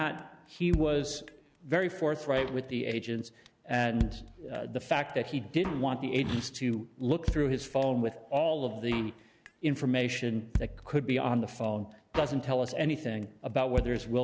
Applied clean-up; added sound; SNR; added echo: none; Drum kit; 10 dB; none.